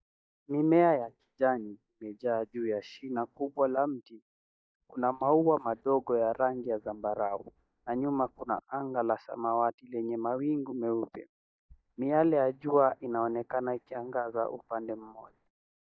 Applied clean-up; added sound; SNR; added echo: neural mask model DeepFilterNet 3.